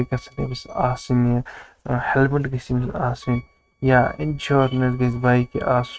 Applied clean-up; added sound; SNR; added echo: neural mask model RNNoise.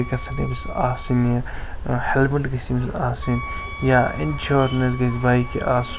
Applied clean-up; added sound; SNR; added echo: none; Wind instrument, woodwind instrument; 17 dB; none.